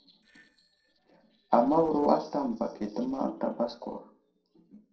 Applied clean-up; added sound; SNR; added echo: neural separator model SepFormer DNS4.